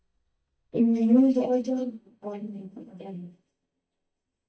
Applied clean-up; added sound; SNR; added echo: neural mask model DeepFilterNet 3.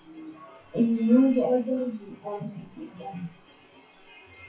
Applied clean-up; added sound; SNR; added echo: classical method WPE with log-MMSE.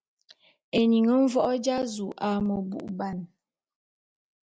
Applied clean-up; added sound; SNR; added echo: none; none; none; none.